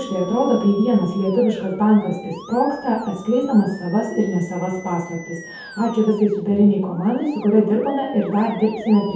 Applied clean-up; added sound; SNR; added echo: none; Musical instrument; 18 dB; reverberation time 0.7 s.